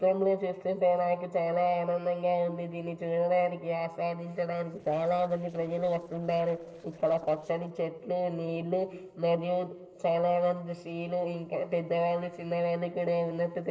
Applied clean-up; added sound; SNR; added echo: neural separator model SepFormer DNS4.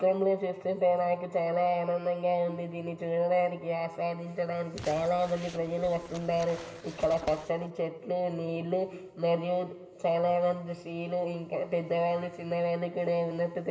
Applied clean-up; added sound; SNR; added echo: none; Crumpling, crinkling; 16 dB; reverberation time 2.9 s.